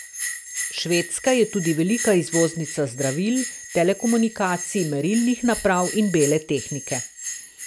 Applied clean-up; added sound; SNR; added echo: none; Bell; 5 dB; none.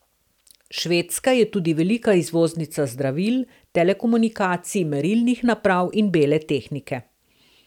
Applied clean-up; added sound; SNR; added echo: none; none; none; none.